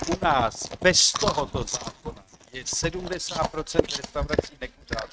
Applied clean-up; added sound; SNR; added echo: neural mask model RNNoise.